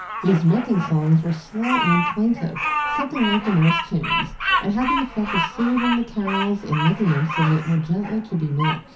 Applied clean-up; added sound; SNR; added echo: none; Bird vocalization, bird call, bird song; 5 dB; reverberation time 0.3 s.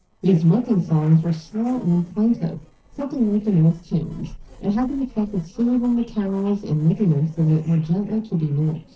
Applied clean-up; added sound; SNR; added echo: neural separator model SepFormer DNS4.